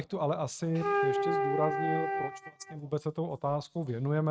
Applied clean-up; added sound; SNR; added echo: neural mask model RNNoise.